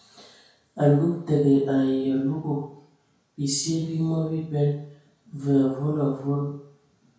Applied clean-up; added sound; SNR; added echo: none; none; none; reverberation time 0.5 s.